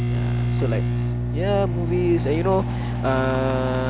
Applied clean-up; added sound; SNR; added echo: none; Microwave oven; -1 dB; none.